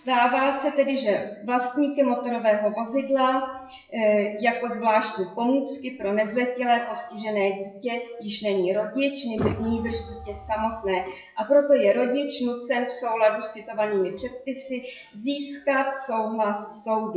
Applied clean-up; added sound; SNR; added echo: classical method WPE with log-MMSE.